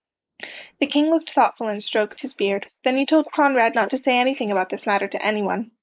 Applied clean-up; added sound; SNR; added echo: neural mask model Resemble Enhance denoiser.